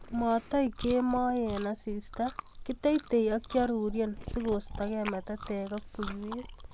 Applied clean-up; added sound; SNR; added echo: none; Chewing, mastication; 11 dB; none.